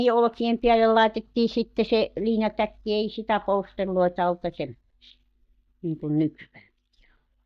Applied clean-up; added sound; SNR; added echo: neural mask model DeepFilterNet 3.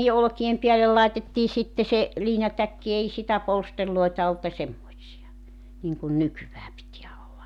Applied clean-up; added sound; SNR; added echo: none; none; none; none.